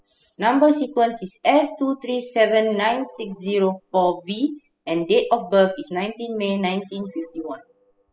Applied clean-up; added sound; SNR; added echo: classical method spectral subtraction.